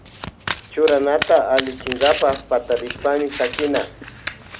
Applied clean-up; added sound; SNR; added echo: none; Domestic sounds, home sounds; 10 dB; none.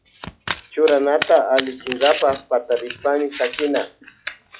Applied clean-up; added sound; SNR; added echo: classical method log-MMSE.